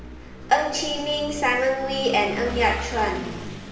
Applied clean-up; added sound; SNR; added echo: none; Engine / Vehicle; 9 dB; reverberation time 1.1 s.